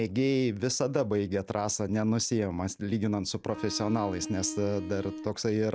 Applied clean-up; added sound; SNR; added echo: none; Bowed string instrument; 10 dB; none.